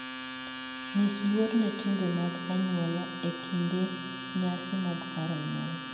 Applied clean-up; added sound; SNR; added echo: none; Domestic sounds, home sounds; 8 dB; reverberation time 1.9 s.